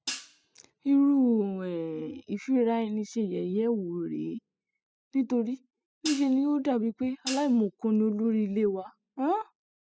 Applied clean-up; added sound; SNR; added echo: classical method spectral subtraction.